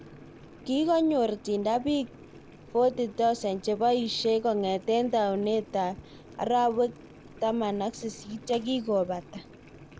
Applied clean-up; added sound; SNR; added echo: none; Boiling; 20 dB; none.